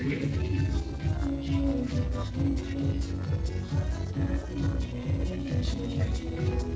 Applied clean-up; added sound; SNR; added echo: neural separator model SepFormer DNS4.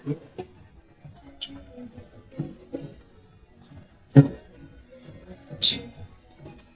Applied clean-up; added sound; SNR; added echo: neural mask model DeepFilterNet 3.